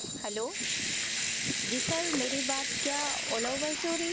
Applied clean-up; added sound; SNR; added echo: none; Tools + Sink (filling or washing) / Water tap, faucet / Liquid; -3 dB; none.